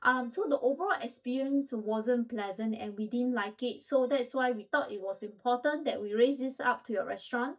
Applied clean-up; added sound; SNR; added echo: neural mask model DeepFilterNet 3.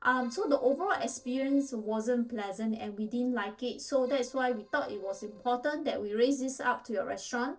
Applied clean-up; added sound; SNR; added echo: neural separator model SepFormer DNS4.